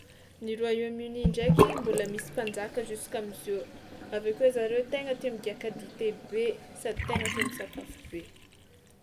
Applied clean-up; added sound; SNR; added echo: none; Bathtub (filling or washing) / Sink (filling or washing); 1 dB; none.